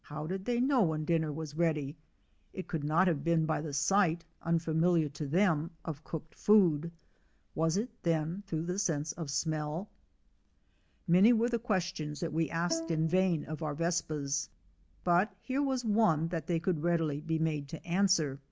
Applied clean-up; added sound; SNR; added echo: none; Bowed string instrument; 13 dB; none.